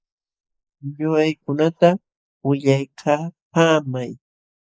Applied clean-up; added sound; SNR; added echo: neural mask model Resemble Enhance denoiser.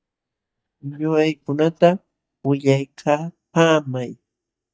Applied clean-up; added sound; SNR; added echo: neural mask model DeepFilterNet 3.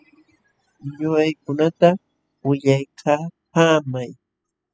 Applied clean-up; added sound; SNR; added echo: classical method spectral subtraction.